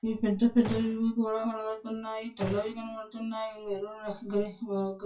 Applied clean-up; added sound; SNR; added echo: classical method WPE with log-MMSE.